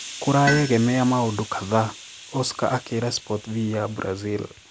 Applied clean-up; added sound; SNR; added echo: none; Hiss + Tools; 12 dB; none.